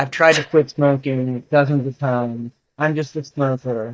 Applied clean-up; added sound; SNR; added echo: neural mask model DeepFilterNet 3.